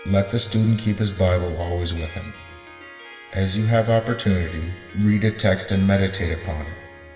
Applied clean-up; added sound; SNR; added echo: none; Harp; 19 dB; reverberation time 1.4 s.